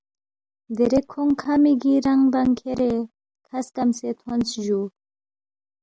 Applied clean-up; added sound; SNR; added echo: none; none; none; none.